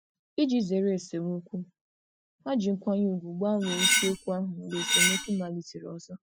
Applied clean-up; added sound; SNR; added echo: classical method spectral subtraction.